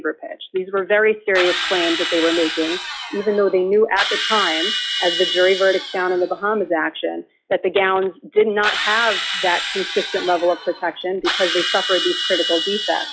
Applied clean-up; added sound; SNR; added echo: classical method log-MMSE.